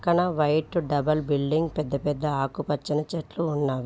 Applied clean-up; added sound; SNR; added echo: none; none; none; none.